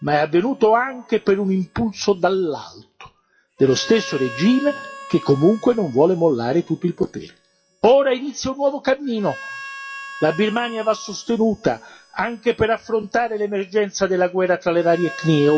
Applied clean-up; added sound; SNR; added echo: classical method WPE with log-MMSE.